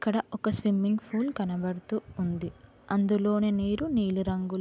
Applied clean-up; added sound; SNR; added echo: none; none; none; none.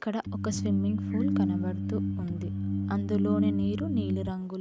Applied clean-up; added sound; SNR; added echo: none; Organ; -3 dB; none.